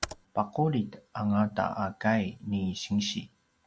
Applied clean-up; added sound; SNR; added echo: none; Computer keyboard; 14 dB; none.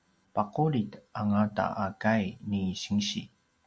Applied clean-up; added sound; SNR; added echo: none; none; none; none.